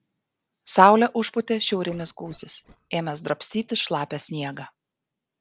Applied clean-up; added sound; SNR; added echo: neural separator model SepFormer DNS4.